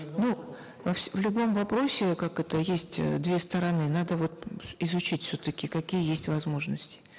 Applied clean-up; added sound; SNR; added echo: none; none; none; none.